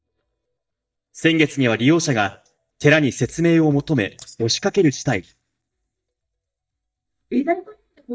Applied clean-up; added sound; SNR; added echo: neural mask model DeepFilterNet 3.